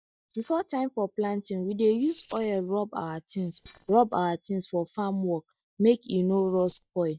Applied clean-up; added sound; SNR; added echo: neural mask model DeepFilterNet 3.